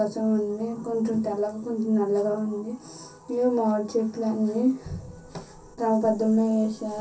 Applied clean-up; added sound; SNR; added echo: none; none; none; reverberation time 0.3 s.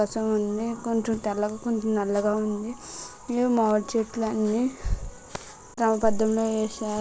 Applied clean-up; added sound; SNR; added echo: none; none; none; none.